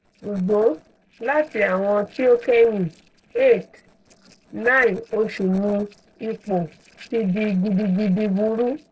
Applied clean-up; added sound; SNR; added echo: neural separator model SepFormer DNS4.